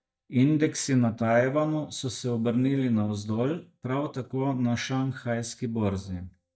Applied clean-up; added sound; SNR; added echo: neural mask model DeepFilterNet 3.